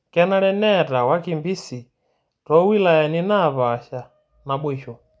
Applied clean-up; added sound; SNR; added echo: none; none; none; none.